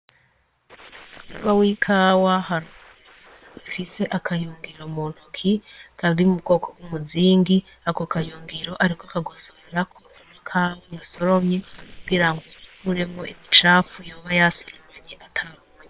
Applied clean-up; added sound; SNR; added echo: neural separator model SepFormer WHAM!.